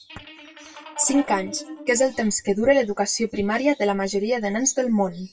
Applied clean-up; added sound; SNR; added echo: classical method WPE with log-MMSE.